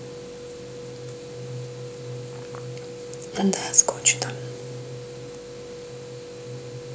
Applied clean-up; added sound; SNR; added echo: none; none; none; none.